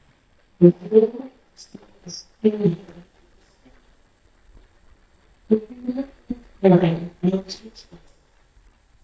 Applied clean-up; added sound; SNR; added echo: neural mask model DeepFilterNet 3.